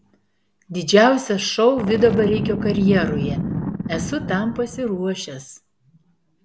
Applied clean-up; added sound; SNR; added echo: none; Boom; 7 dB; none.